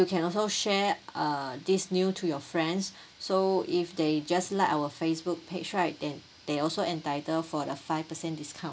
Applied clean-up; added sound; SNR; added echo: none; none; none; none.